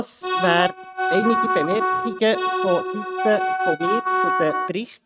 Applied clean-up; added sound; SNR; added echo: neural mask model RNNoise.